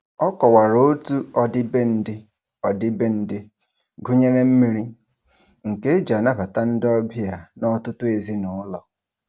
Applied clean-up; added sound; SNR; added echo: none; none; none; none.